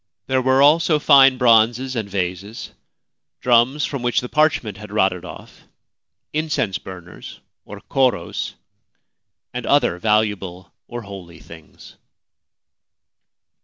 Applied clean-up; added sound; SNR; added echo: none; none; none; none.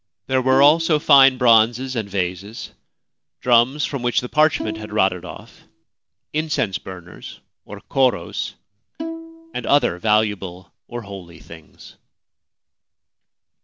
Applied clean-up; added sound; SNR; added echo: none; Bowed string instrument; 10 dB; none.